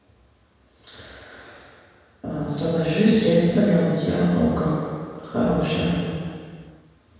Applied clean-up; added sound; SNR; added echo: none; none; none; reverberation time 1.9 s.